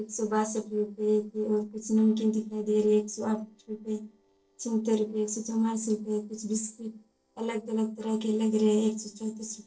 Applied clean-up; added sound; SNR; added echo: neural separator model SepFormer DNS4.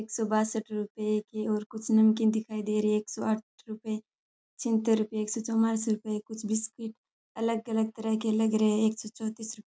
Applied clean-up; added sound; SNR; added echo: none; none; none; none.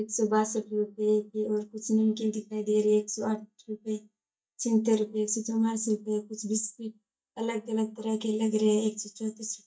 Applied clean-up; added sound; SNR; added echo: neural mask model DeepFilterNet 3.